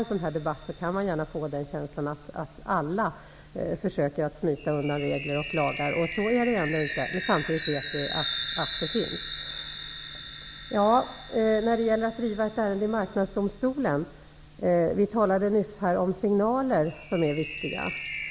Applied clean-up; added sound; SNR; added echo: none; Chime; 11 dB; none.